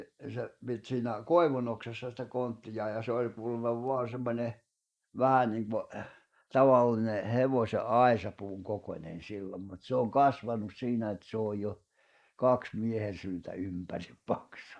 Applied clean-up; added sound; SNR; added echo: neural mask model Resemble Enhance denoiser.